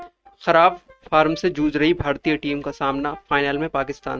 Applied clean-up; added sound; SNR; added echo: neural mask model RNNoise.